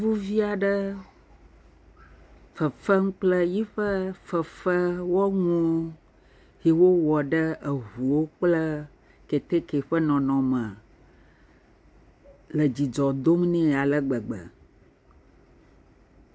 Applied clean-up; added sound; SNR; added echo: none; none; none; none.